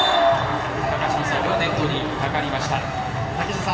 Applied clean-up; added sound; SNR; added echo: none; Walk, footsteps / Run / Bell; 14 dB; reverberation time 1.4 s.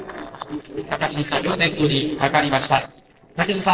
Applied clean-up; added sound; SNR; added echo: neural separator model SepFormer DNS4.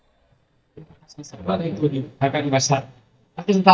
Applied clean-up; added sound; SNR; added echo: neural mask model DeepFilterNet 3.